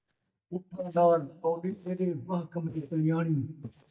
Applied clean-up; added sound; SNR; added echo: neural mask model DeepFilterNet 3.